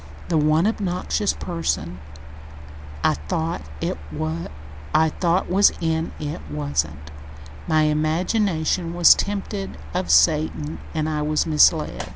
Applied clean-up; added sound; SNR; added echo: none; Mechanical fan; 10 dB; none.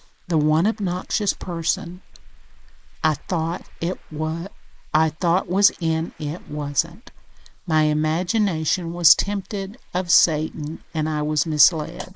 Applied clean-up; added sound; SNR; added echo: neural mask model Resemble Enhance denoiser.